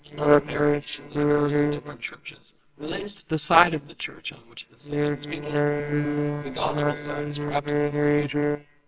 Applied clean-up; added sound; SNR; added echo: neural separator model SepFormer WHAMR!.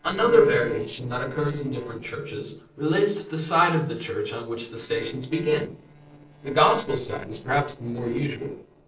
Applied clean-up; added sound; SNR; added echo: neural separator model SepFormer DNS4.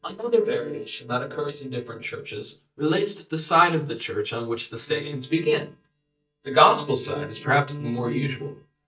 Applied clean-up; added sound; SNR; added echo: neural mask model DeepFilterNet 3.